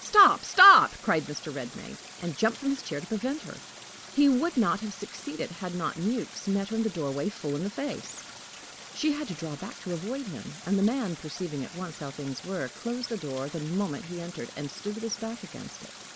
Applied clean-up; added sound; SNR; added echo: none; Stream; 16 dB; none.